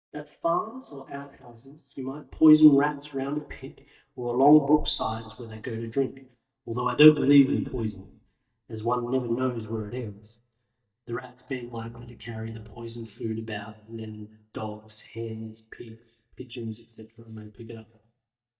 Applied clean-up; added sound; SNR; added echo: neural mask model DeepFilterNet 3.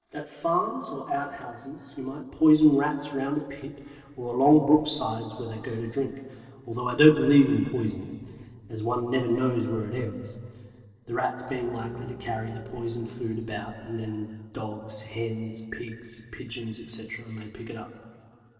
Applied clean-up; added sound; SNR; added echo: neural separator model SepFormer DNS4.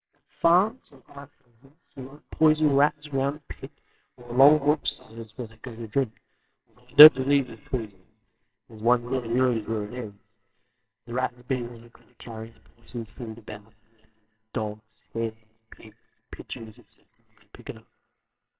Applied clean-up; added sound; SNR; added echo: neural separator model SepFormer WHAMR!.